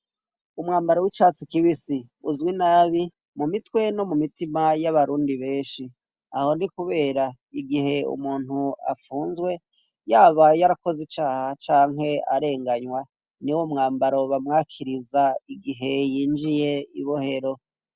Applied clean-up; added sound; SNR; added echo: none; none; none; none.